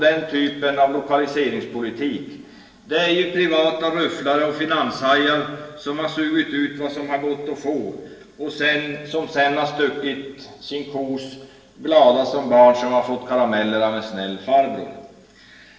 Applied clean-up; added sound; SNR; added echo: none; none; none; reverberation time 1.1 s.